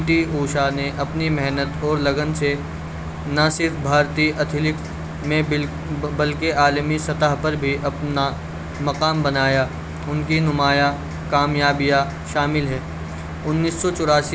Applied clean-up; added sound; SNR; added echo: none; none; none; none.